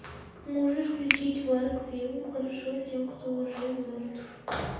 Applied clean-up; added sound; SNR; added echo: none; Finger snapping; 5 dB; reverberation time 1.1 s.